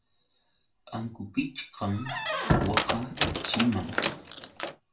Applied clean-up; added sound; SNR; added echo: none; Squeak; -4 dB; reverberation time 0.3 s.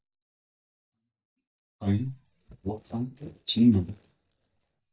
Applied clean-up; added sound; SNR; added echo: neural mask model DeepFilterNet 3.